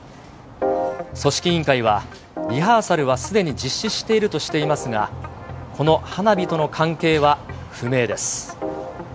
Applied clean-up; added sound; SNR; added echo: none; none; none; none.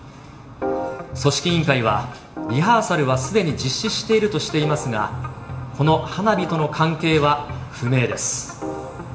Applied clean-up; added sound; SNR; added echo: none; none; none; reverberation time 1.1 s.